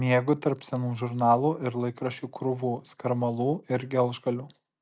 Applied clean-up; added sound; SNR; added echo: none; none; none; none.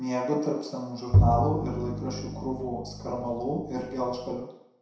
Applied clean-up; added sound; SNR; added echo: none; Bowed string instrument; -2 dB; reverberation time 0.7 s.